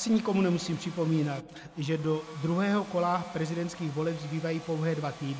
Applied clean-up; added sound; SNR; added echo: none; Domestic sounds, home sounds; 19 dB; none.